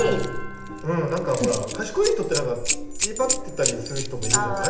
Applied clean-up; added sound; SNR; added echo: none; Keys jangling; 2 dB; reverberation time 0.8 s.